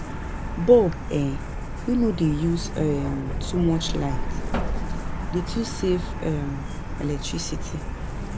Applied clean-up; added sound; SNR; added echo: none; Truck; 3 dB; none.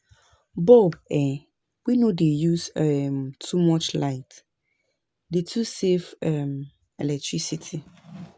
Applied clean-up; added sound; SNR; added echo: none; none; none; none.